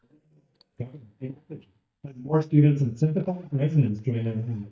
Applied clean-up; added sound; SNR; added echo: neural mask model DeepFilterNet 3.